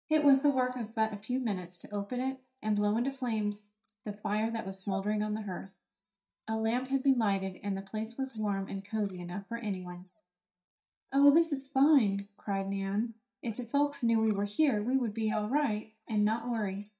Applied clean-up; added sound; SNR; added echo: neural mask model DeepFilterNet 3.